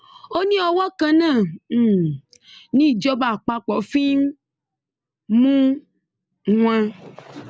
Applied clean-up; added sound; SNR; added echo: none; none; none; none.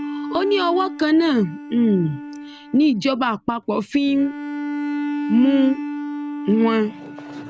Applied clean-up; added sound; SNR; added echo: none; Bowed string instrument; 9 dB; none.